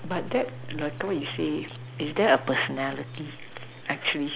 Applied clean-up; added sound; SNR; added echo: none; none; none; none.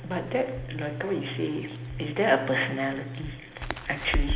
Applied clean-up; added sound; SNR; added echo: none; Crackle; 6 dB; reverberation time 1.1 s.